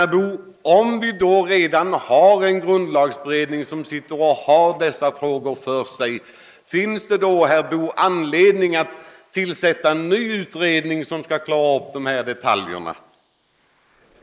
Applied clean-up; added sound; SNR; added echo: neural mask model Resemble Enhance denoiser.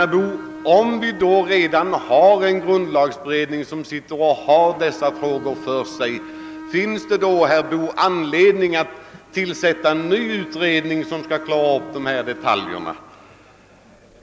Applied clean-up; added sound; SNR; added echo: none; Bowed string instrument; 17 dB; none.